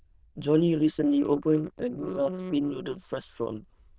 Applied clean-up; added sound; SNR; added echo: neural diffusion model UNIVERSE++.